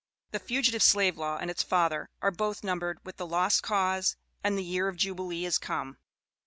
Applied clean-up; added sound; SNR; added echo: none; none; none; none.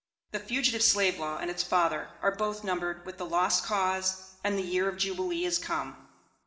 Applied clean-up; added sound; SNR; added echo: none; none; none; reverberation time 1.1 s.